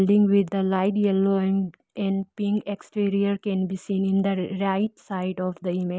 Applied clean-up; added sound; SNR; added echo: none; none; none; none.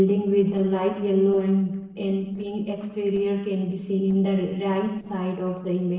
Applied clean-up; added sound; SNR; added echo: neural separator model SepFormer DNS4.